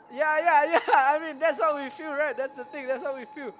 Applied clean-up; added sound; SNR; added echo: none; Screech; 19 dB; none.